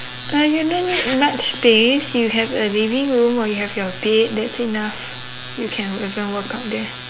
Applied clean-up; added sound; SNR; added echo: none; none; none; none.